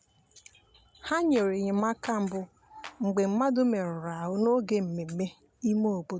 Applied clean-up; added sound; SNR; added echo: none; Clapping; 20 dB; none.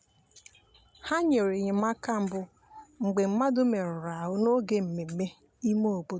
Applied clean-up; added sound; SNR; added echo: none; none; none; none.